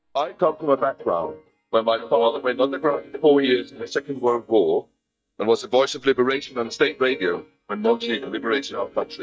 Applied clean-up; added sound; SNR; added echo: neural mask model DeepFilterNet 3.